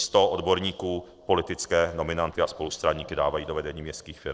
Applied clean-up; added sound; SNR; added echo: neural separator model SepFormer DNS4.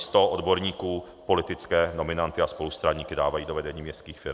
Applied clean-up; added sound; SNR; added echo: none; none; none; none.